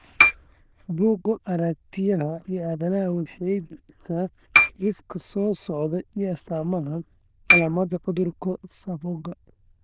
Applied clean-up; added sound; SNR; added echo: neural diffusion model UNIVERSE++.